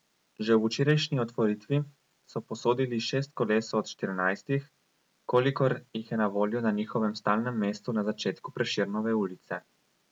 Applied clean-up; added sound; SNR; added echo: none; none; none; none.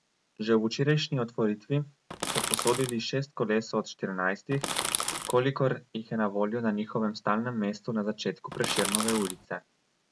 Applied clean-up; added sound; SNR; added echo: none; Crackle; 0 dB; none.